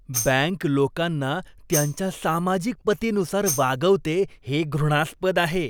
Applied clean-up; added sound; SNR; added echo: none; Tambourine; 12 dB; none.